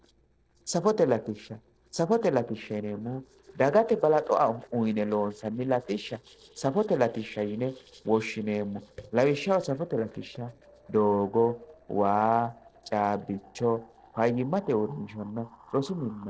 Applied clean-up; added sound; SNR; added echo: neural separator model SepFormer DNS4.